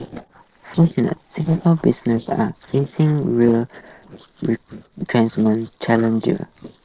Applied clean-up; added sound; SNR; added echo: neural separator model SepFormer DNS4.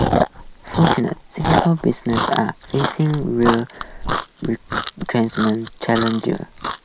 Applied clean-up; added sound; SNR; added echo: none; Chewing, mastication; 3 dB; none.